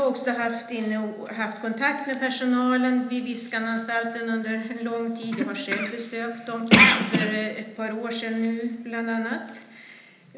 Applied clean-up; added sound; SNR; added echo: none; none; none; reverberation time 1.0 s.